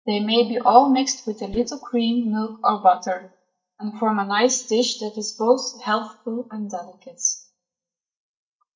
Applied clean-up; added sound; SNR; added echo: neural mask model DeepFilterNet 3.